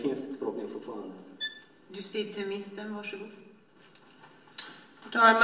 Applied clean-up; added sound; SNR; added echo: none; Bowed string instrument; 11 dB; reverberation time 1.0 s.